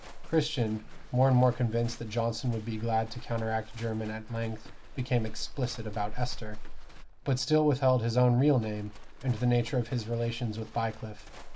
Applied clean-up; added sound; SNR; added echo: none; Livestock, farm animals, working animals; 9 dB; none.